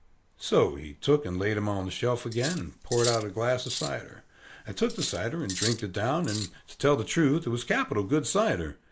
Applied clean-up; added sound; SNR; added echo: neural mask model Resemble Enhance denoiser.